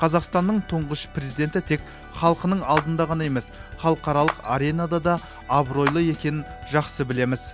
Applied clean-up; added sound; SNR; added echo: none; Clapping; 12 dB; none.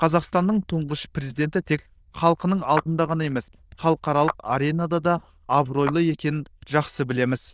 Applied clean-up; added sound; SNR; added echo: neural diffusion model UNIVERSE++.